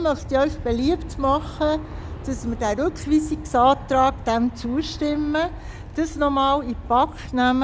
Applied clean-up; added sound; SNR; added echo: none; Aircraft; 12 dB; none.